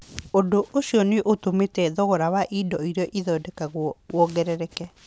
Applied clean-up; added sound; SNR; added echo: none; none; none; none.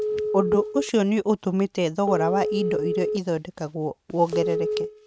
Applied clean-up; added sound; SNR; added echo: neural mask model RNNoise.